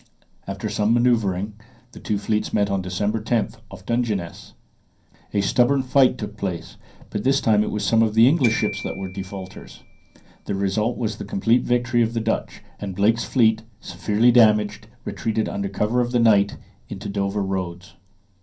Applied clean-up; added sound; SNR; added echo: none; Glockenspiel; 15 dB; reverberation time 0.3 s.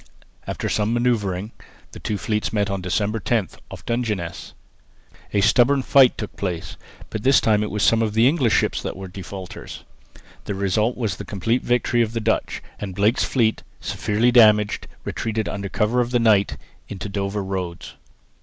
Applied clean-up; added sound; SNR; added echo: none; none; none; none.